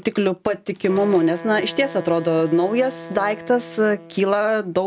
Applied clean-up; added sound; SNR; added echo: none; Wind instrument, woodwind instrument; 17 dB; none.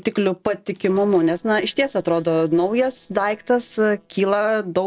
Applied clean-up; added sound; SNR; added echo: neural separator model SepFormer DNS4.